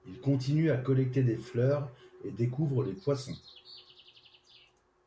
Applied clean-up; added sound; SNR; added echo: none; none; none; none.